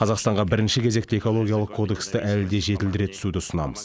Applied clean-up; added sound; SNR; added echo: none; none; none; none.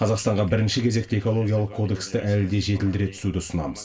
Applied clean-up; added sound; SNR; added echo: none; none; none; reverberation time 0.2 s.